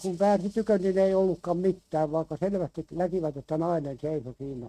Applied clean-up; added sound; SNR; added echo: neural mask model RNNoise.